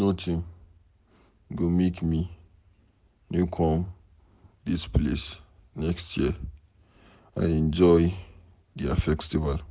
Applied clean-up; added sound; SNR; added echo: none; none; none; none.